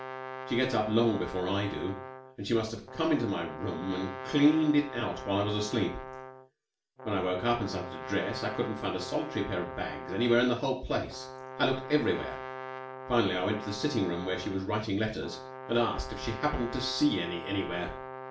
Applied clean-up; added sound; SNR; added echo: none; Brass instrument; 11 dB; reverberation time 0.4 s.